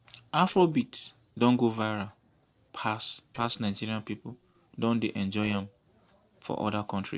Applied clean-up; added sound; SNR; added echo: neural separator model SepFormer DNS4.